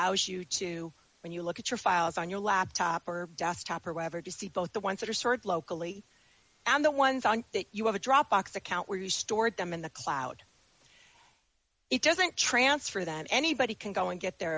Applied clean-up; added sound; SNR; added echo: none; none; none; none.